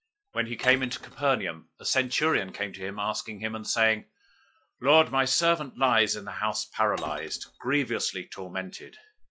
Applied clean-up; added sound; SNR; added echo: classical method log-MMSE.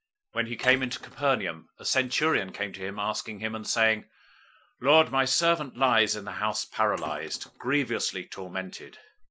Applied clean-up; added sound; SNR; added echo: neural mask model Resemble Enhance denoiser.